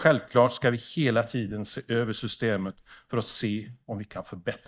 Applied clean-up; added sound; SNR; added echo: neural mask model DeepFilterNet 3.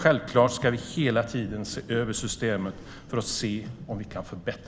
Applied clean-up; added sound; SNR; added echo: none; Thunder; 15 dB; none.